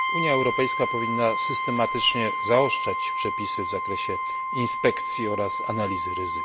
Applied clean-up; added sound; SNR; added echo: none; Brass instrument; 1 dB; none.